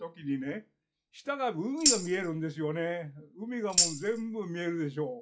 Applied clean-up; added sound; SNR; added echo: classical method log-MMSE.